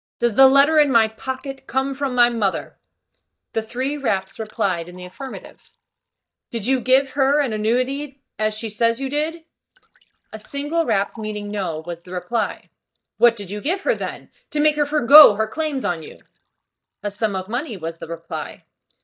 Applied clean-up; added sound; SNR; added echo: neural mask model DeepFilterNet 3.